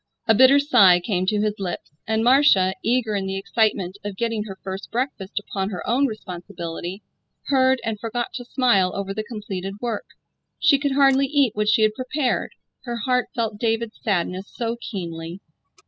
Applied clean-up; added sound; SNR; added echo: classical method spectral subtraction.